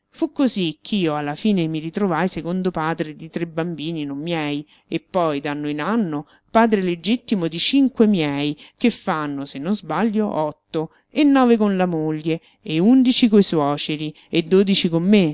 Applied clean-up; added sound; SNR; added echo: none; none; none; none.